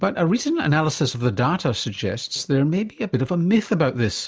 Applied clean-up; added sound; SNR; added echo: none; none; none; none.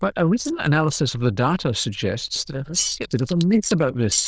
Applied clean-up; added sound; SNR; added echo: neural diffusion model UNIVERSE++.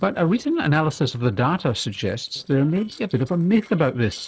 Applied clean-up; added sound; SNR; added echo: neural separator model SepFormer DNS4.